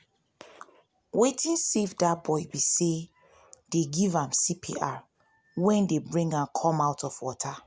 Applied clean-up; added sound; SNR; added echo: none; none; none; none.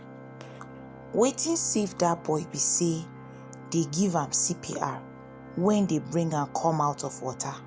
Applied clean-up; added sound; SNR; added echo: none; Organ; 16 dB; none.